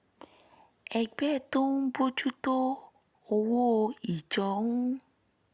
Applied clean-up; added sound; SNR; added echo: none; none; none; none.